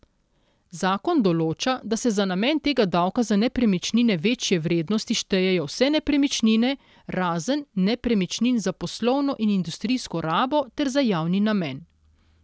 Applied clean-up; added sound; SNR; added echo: none; none; none; none.